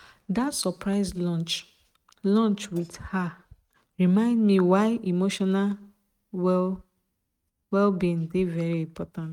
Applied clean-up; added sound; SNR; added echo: neural mask model RNNoise.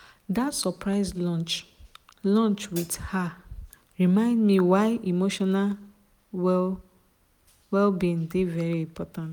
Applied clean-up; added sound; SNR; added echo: none; Hi-hat; 16 dB; none.